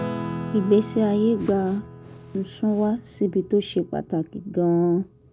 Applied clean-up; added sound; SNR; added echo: none; Acoustic guitar / Strum; 13 dB; none.